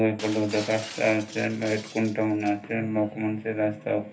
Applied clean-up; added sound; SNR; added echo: none; Shatter; 16 dB; reverberation time 0.3 s.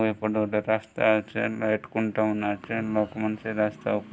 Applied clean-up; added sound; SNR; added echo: none; none; none; none.